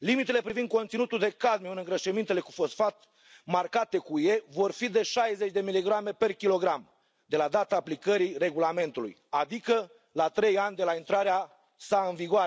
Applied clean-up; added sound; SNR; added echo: none; none; none; none.